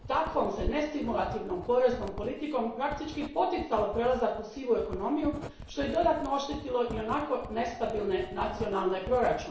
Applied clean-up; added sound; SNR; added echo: none; Writing; 12 dB; reverberation time 0.6 s.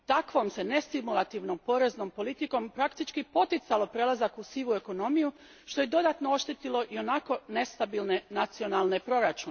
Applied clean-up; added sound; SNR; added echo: none; none; none; none.